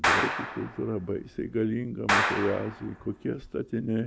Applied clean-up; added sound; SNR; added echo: none; Clapping; 0 dB; none.